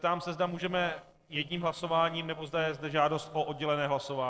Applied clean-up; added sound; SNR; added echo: neural separator model SepFormer DNS4.